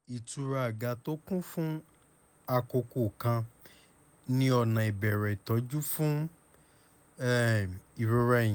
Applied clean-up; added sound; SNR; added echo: none; none; none; none.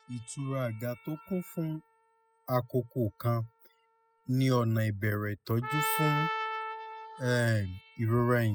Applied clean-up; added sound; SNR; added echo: classical method spectral subtraction.